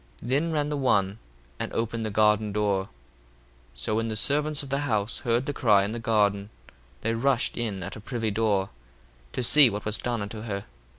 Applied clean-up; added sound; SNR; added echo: none; none; none; none.